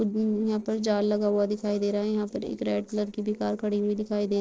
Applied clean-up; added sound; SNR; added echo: neural separator model SepFormer DNS4.